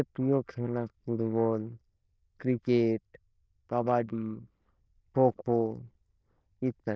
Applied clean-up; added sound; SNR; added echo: neural diffusion model UNIVERSE++.